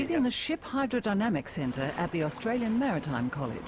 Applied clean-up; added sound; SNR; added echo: none; none; none; none.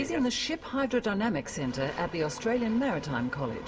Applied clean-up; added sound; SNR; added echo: none; none; none; reverberation time 0.3 s.